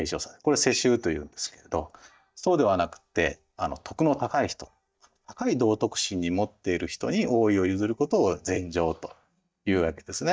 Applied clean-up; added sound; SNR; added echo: neural mask model DeepFilterNet 3.